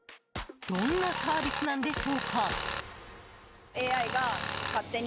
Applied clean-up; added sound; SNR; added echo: none; Tools; 2 dB; none.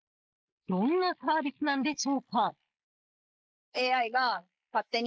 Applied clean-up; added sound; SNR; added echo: neural mask model Resemble Enhance denoiser.